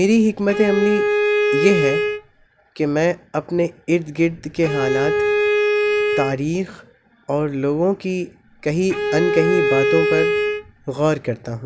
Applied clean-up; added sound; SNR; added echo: none; Bowed string instrument; -1 dB; none.